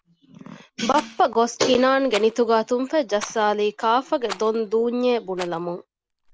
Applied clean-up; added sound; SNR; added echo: none; Rattle; 20 dB; none.